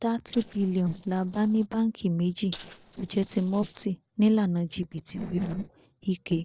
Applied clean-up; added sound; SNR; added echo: neural separator model SepFormer DNS4.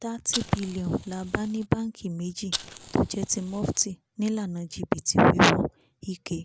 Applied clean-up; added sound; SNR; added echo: none; Fire; 12 dB; none.